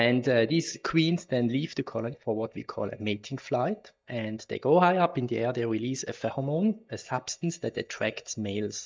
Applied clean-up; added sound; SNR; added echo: neural mask model DeepFilterNet 3.